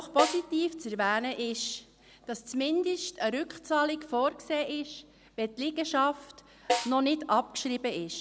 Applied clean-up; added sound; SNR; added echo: none; Snare drum; 4 dB; none.